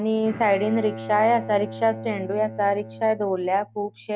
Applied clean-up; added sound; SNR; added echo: none; Bowed string instrument; 14 dB; none.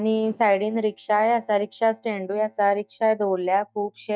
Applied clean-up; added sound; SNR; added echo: neural mask model DeepFilterNet 3.